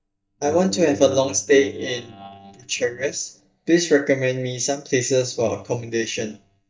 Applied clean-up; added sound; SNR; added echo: neural mask model DeepFilterNet 3.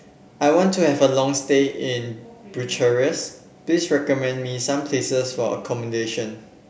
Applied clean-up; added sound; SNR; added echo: none; none; none; none.